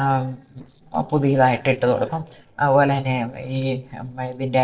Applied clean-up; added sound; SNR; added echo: neural separator model SepFormer DNS4.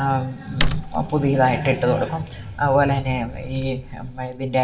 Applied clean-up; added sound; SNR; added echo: none; Tearing / Wood; 8 dB; reverberation time 0.8 s.